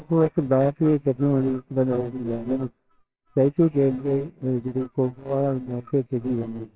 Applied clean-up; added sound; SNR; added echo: neural separator model SepFormer WHAMR!.